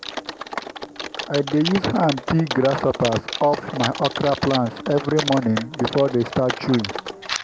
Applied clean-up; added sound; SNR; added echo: none; Typing; 8 dB; none.